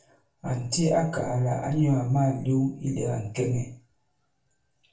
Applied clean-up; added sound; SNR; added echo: none; none; none; reverberation time 0.4 s.